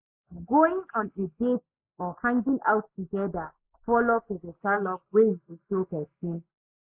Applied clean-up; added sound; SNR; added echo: neural mask model Resemble Enhance denoiser.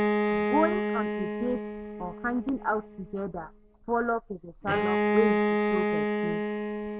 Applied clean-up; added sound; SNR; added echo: none; Bowed string instrument; -3 dB; none.